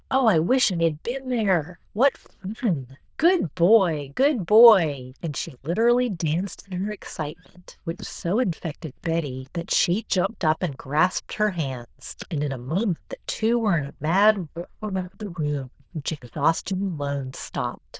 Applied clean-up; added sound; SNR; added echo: neural diffusion model UNIVERSE++.